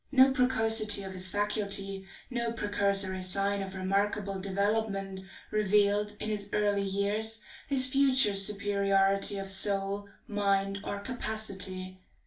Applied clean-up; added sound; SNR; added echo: none; none; none; reverberation time 0.3 s.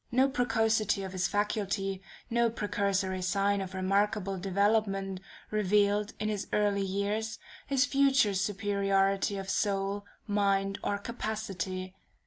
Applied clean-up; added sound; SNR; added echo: none; none; none; none.